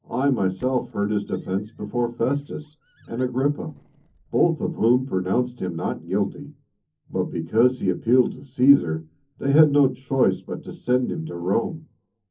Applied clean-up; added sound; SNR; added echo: neural separator model SepFormer DNS4.